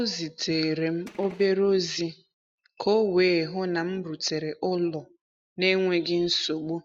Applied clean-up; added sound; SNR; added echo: neural mask model RNNoise.